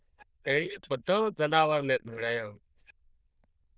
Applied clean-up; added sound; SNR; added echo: neural diffusion model UNIVERSE++.